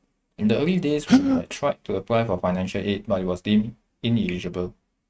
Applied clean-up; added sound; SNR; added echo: neural mask model RNNoise.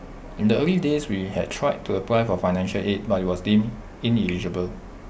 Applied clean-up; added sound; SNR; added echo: none; none; none; none.